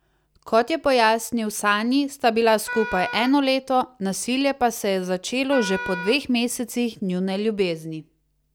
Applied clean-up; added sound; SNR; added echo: none; Wind instrument, woodwind instrument; 10 dB; none.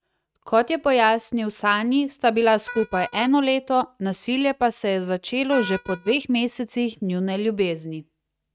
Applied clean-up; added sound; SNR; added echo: neural mask model RNNoise.